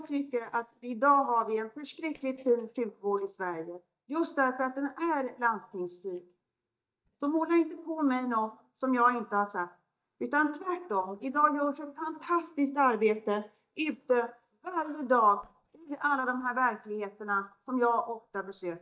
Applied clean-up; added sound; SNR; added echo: neural mask model DeepFilterNet 3.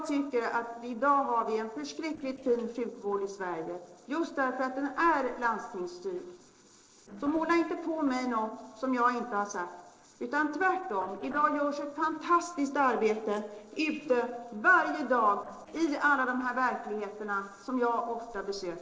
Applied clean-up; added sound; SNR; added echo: neural separator model SepFormer DNS4.